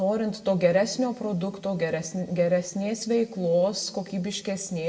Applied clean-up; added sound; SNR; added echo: none; none; none; reverberation time 1.2 s.